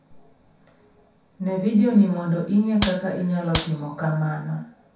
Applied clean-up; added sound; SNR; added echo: none; Clapping; 4 dB; reverberation time 0.7 s.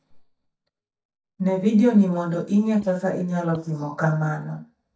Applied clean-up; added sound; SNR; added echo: neural mask model DeepFilterNet 3.